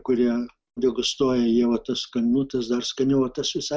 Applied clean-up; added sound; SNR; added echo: none; none; none; none.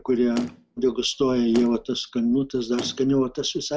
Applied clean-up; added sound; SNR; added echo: none; Motor vehicle (road); 16 dB; none.